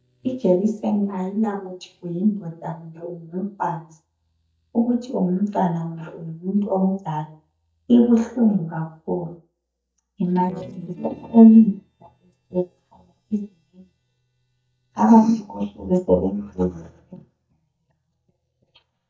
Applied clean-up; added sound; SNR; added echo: neural mask model DeepFilterNet 3.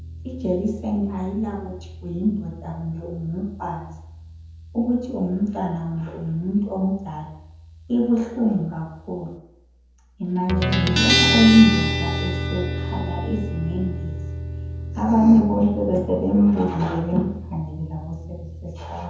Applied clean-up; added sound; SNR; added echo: none; Guitar; 6 dB; reverberation time 0.9 s.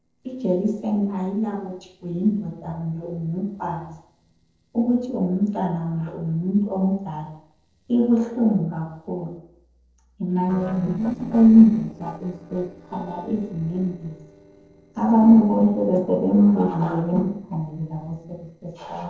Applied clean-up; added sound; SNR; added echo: neural separator model SepFormer DNS4.